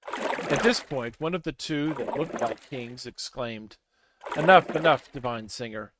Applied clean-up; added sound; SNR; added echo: neural mask model RNNoise.